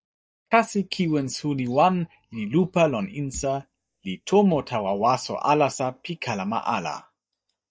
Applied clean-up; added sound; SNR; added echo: neural mask model DeepFilterNet 3.